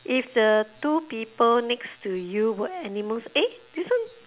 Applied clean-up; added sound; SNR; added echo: none; none; none; none.